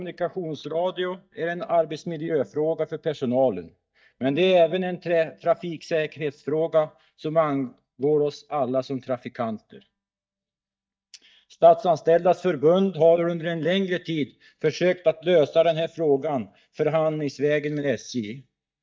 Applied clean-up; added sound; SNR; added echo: neural mask model DeepFilterNet 3.